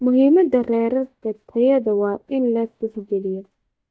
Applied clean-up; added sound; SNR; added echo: neural mask model DeepFilterNet 3.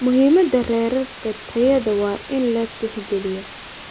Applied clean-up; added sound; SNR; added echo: none; Water; 15 dB; none.